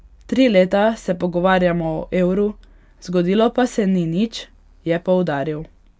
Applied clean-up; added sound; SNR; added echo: none; none; none; none.